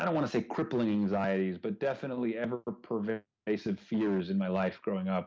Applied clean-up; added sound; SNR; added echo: none; none; none; none.